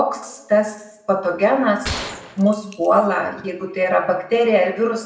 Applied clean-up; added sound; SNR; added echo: none; Gunshot, gunfire; 13 dB; reverberation time 0.8 s.